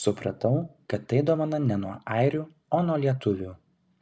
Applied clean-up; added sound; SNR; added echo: none; none; none; none.